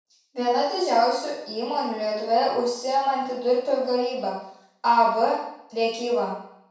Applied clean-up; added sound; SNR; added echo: none; none; none; reverberation time 0.7 s.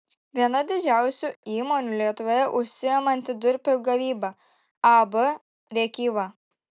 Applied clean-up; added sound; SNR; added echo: none; none; none; none.